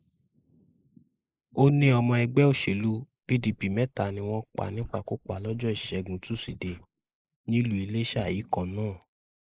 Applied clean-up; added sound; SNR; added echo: neural mask model Resemble Enhance denoiser.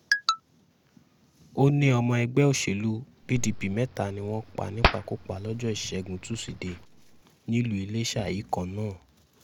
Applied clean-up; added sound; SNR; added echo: none; Hands; 5 dB; none.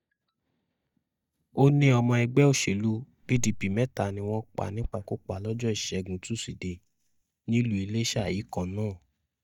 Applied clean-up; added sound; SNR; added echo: neural mask model DeepFilterNet 3.